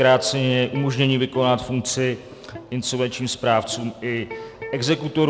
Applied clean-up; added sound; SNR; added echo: none; Electric guitar; 17 dB; none.